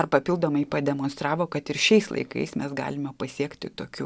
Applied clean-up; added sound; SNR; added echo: none; none; none; none.